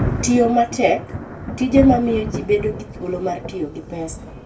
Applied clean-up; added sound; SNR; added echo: none; Thunder; 8 dB; reverberation time 0.1 s.